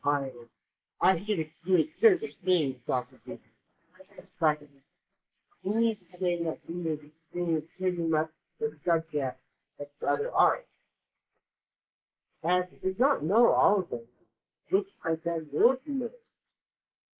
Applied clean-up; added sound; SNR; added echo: neural mask model Resemble Enhance denoiser.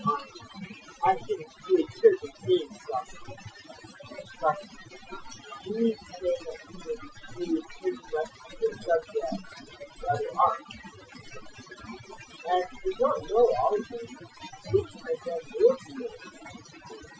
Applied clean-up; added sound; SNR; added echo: classical method Wiener filter.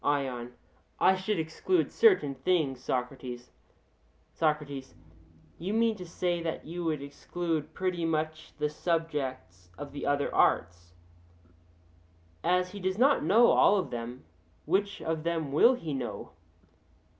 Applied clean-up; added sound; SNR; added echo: none; none; none; none.